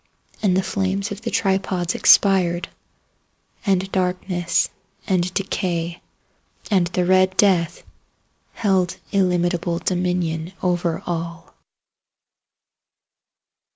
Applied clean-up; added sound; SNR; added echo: none; none; none; none.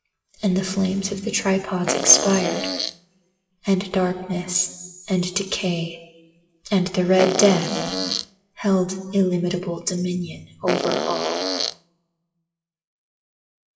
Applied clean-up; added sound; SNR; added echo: classical method WPE with log-MMSE.